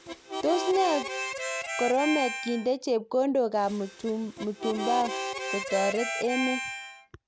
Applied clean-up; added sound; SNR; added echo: none; Harmonica; 6 dB; none.